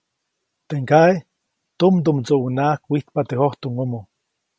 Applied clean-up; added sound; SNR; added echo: none; none; none; none.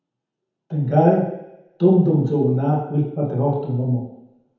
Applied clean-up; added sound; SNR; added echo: none; none; none; reverberation time 1.0 s.